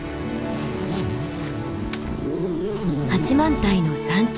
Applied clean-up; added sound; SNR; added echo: none; Zipper (clothing); 4 dB; none.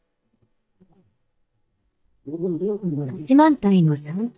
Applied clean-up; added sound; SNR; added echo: neural mask model DeepFilterNet 3.